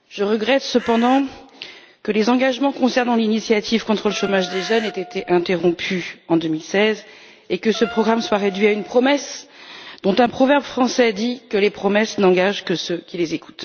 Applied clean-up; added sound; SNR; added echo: none; Wind instrument, woodwind instrument + Bird; 16 dB; none.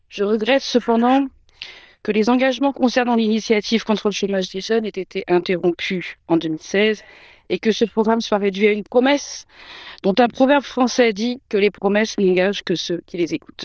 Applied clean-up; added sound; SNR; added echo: neural diffusion model UNIVERSE++.